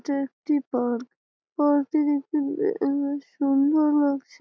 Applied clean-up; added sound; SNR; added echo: none; none; none; none.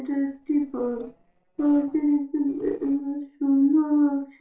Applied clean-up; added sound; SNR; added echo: neural separator model SepFormer DNS4.